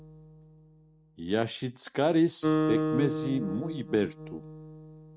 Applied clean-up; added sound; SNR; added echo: neural mask model RNNoise.